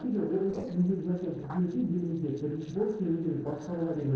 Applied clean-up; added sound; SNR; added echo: neural separator model SepFormer DNS4.